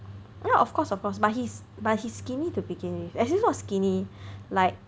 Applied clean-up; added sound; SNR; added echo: none; none; none; none.